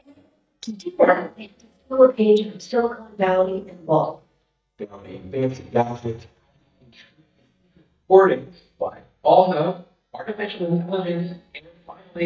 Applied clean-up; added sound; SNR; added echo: neural mask model DeepFilterNet 3.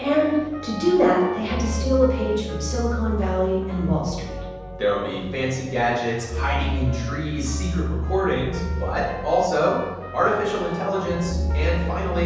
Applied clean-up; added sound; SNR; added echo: none; Trumpet; 20 dB; reverberation time 1.1 s.